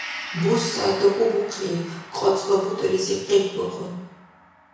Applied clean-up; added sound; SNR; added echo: none; Gong; 16 dB; reverberation time 1.1 s.